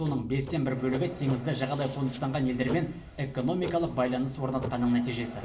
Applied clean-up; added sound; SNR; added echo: none; Writing; 14 dB; reverberation time 0.4 s.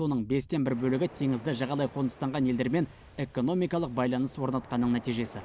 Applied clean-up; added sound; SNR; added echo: none; none; none; none.